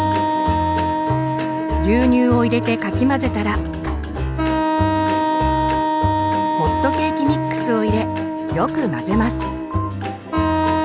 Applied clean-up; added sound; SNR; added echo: none; Wind instrument, woodwind instrument; 0 dB; none.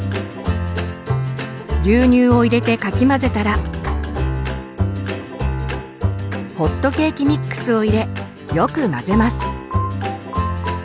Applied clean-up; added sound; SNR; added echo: none; none; none; none.